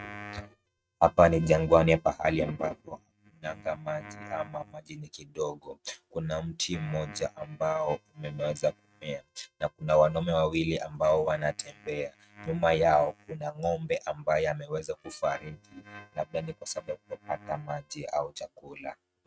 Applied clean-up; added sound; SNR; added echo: neural mask model RNNoise.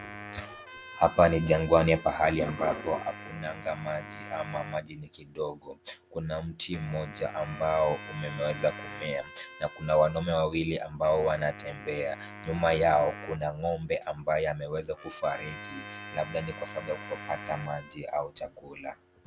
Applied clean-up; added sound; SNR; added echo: none; Wind instrument, woodwind instrument + Trumpet; 15 dB; none.